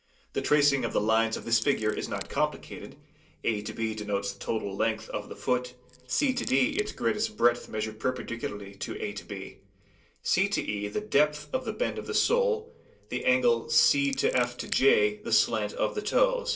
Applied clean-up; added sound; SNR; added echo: neural separator model SepFormer DNS4.